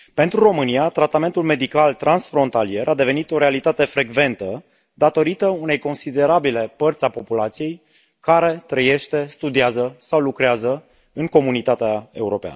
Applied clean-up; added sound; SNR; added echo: none; none; none; none.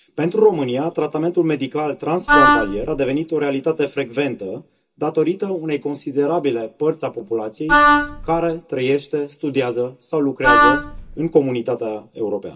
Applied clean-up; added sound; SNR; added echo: none; Wind instrument, woodwind instrument; -4 dB; reverberation time 0.2 s.